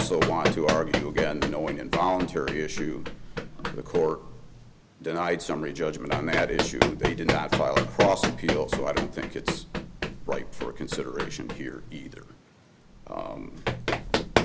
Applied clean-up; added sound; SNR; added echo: none; Run; 0 dB; none.